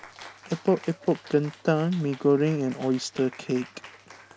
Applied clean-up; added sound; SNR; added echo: none; Cheering; 20 dB; none.